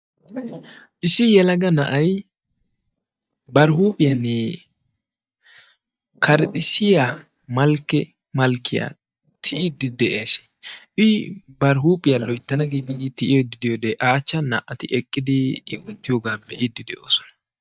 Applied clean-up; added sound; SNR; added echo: neural mask model DeepFilterNet 3.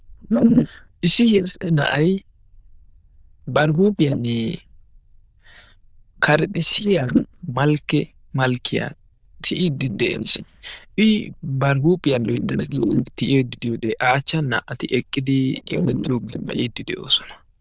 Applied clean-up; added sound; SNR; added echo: neural diffusion model UNIVERSE++.